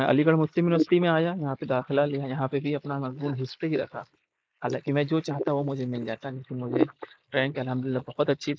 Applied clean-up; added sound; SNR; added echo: neural mask model Resemble Enhance denoiser.